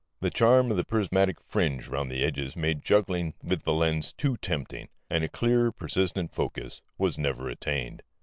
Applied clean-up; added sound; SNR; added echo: none; none; none; none.